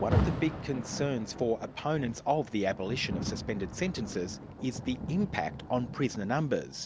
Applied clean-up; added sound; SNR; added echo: none; Rain; 5 dB; none.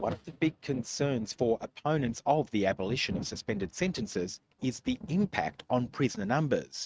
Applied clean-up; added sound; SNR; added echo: neural mask model RNNoise.